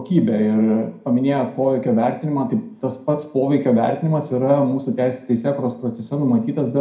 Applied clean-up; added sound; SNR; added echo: none; none; none; reverberation time 0.4 s.